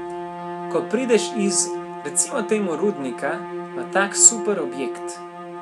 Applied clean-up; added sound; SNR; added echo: none; Bowed string instrument; 7 dB; none.